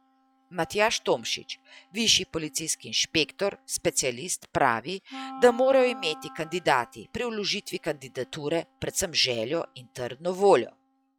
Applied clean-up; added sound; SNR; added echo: classical method log-MMSE.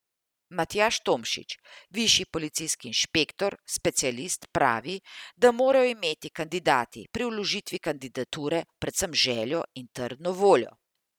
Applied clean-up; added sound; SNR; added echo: none; none; none; none.